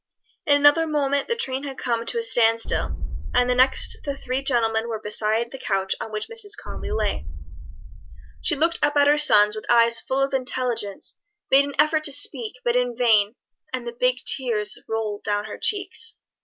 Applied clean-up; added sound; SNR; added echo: none; Boom; 6 dB; none.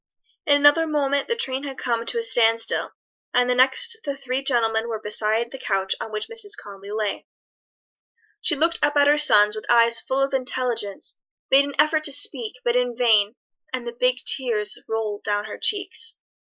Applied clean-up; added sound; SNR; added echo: neural mask model Resemble Enhance denoiser.